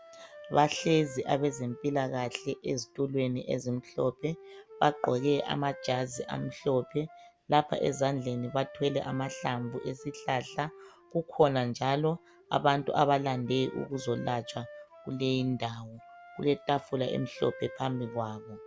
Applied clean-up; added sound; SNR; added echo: none; Wind instrument, woodwind instrument; 18 dB; none.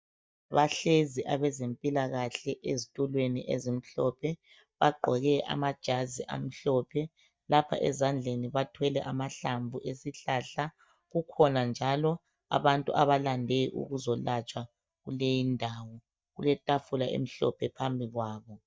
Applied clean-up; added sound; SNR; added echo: neural mask model DeepFilterNet 3.